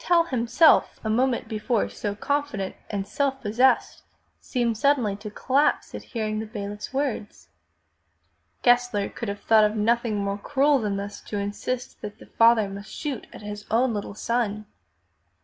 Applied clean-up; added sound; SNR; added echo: none; none; none; none.